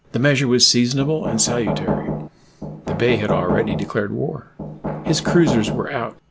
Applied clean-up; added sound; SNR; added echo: none; Knock; 3 dB; none.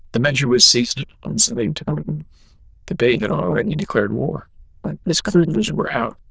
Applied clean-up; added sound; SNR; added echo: neural diffusion model UNIVERSE++.